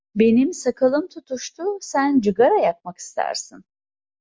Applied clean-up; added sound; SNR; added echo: none; none; none; none.